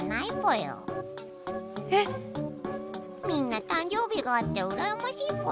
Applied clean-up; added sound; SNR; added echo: none; none; none; none.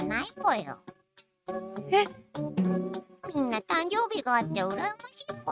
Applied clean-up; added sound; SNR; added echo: neural mask model RNNoise.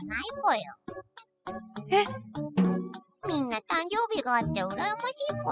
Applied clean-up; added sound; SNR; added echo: classical method spectral subtraction.